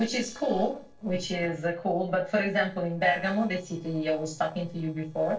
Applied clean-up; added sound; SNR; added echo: neural separator model SepFormer DNS4.